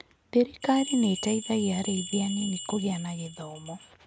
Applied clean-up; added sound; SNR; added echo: none; Bell; 10 dB; none.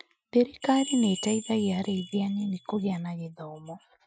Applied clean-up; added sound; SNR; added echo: classical method Wiener filter.